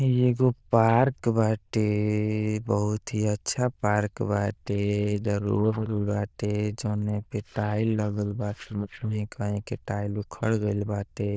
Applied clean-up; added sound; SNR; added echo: neural diffusion model UNIVERSE++.